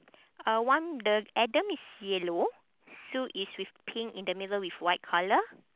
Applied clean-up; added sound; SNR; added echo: none; none; none; none.